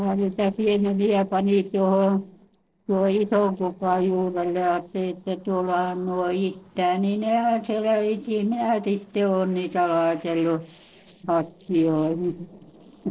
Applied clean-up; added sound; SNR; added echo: neural separator model SepFormer DNS4.